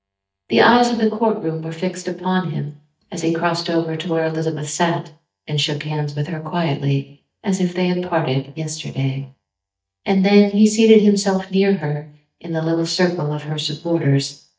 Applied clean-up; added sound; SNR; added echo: neural mask model DeepFilterNet 3.